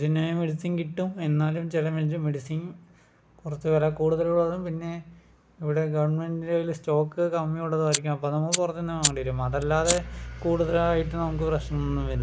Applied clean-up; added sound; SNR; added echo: none; Fire; 6 dB; none.